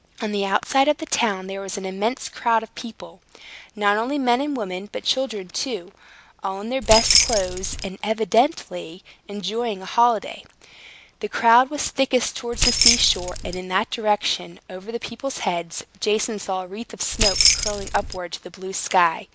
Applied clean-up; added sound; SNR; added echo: none; Keys jangling; -3 dB; none.